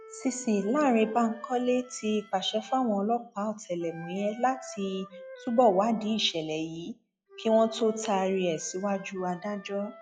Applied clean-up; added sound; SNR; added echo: classical method log-MMSE.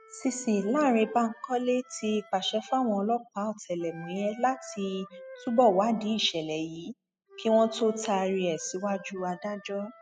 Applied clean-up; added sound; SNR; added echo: classical method spectral subtraction.